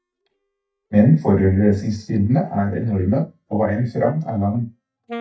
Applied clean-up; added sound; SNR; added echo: neural mask model DeepFilterNet 3.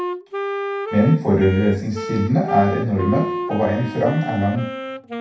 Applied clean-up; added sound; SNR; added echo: none; Wind instrument, woodwind instrument; 8 dB; reverberation time 0.6 s.